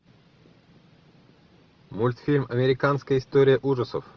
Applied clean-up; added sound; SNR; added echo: none; none; none; none.